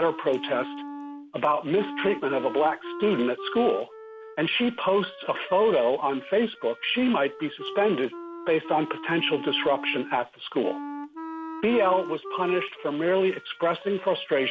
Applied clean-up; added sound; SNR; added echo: none; Wind instrument, woodwind instrument; 12 dB; none.